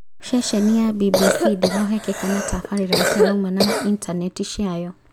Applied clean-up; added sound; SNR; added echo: none; Cough; 1 dB; none.